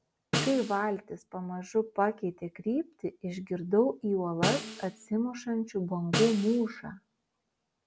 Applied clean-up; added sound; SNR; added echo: none; Snare drum; 6 dB; none.